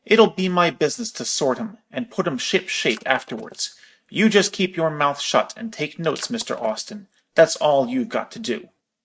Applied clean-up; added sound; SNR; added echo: neural mask model RNNoise.